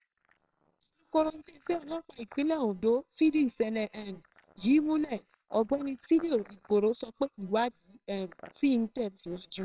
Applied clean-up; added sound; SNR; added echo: neural separator model SepFormer WHAMR!.